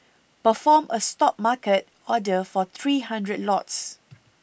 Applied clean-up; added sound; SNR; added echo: none; none; none; none.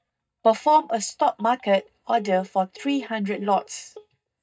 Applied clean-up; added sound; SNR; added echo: neural mask model DeepFilterNet 3.